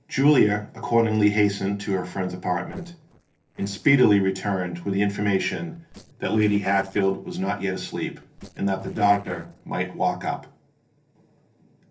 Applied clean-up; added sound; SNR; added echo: neural separator model SepFormer DNS4.